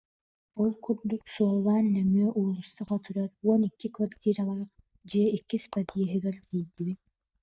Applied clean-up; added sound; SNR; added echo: neural mask model DeepFilterNet 3.